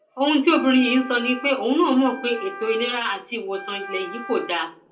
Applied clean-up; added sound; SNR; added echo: none; Wind instrument, woodwind instrument; 15 dB; reverberation time 0.2 s.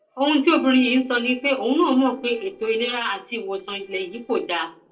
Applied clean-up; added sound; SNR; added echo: neural separator model SepFormer DNS4.